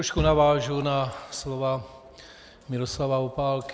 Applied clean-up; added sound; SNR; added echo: none; Bass drum; 8 dB; none.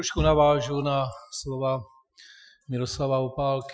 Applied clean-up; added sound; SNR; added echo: classical method Wiener filter.